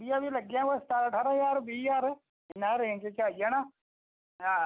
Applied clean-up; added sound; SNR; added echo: none; none; none; none.